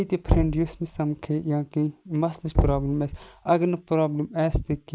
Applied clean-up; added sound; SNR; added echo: none; Knock; 4 dB; none.